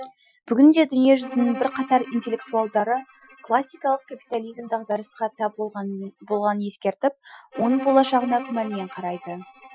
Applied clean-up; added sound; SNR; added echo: classical method Wiener filter.